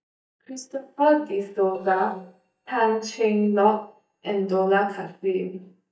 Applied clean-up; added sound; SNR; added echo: neural mask model DeepFilterNet 3.